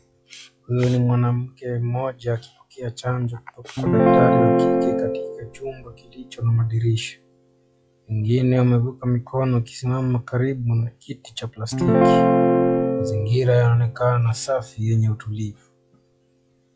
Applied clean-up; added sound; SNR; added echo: classical method log-MMSE.